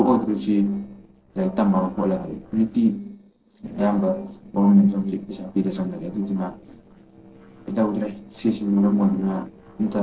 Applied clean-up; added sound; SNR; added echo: neural separator model SepFormer DNS4.